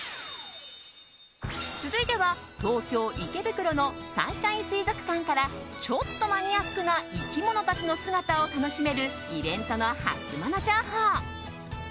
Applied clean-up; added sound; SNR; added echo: none; none; none; none.